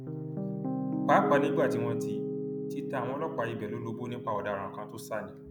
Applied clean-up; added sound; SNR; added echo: none; Piano; 1 dB; none.